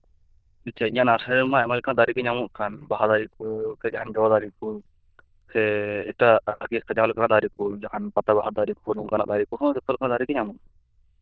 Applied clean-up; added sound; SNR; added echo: neural diffusion model UNIVERSE++.